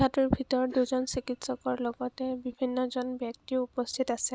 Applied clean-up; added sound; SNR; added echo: neural mask model Resemble Enhance denoiser.